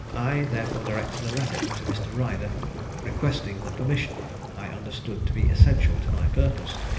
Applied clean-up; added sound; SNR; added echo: none; Waves, surf; -4 dB; reverberation time 1.4 s.